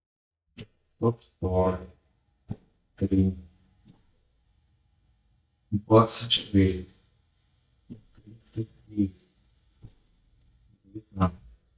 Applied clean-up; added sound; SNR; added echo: neural mask model DeepFilterNet 3.